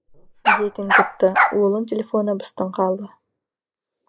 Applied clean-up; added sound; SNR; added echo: neural mask model Resemble Enhance denoiser.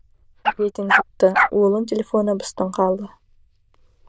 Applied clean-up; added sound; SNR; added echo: neural diffusion model UNIVERSE++.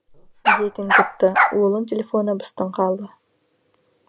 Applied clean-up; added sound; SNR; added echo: none; Bark; -4 dB; none.